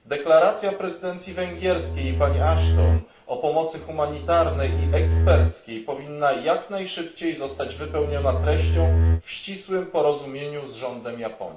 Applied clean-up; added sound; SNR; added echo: none; Bowed string instrument; -4 dB; reverberation time 0.4 s.